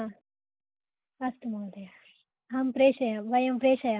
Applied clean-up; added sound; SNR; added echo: neural mask model Resemble Enhance denoiser.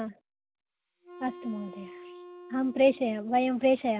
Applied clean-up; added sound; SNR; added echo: none; Wind instrument, woodwind instrument; 19 dB; none.